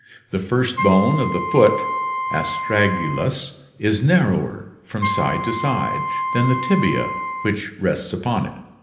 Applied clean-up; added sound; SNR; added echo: none; Wind instrument, woodwind instrument; 5 dB; reverberation time 0.8 s.